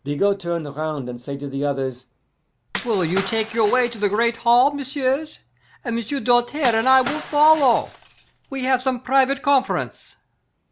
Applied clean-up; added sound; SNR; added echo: none; Shatter / Crushing; 13 dB; none.